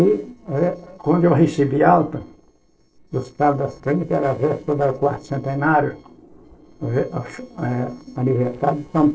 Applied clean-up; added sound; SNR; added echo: neural separator model SepFormer DNS4.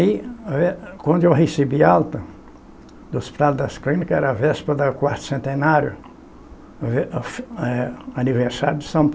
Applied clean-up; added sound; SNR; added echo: none; none; none; none.